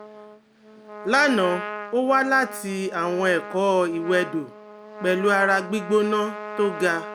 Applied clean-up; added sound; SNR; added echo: none; Trumpet; 13 dB; none.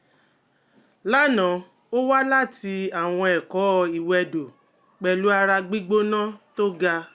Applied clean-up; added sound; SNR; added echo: none; none; none; none.